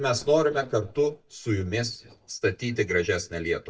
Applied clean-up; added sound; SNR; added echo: neural mask model DeepFilterNet 3.